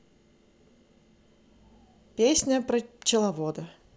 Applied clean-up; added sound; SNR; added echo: none; none; none; none.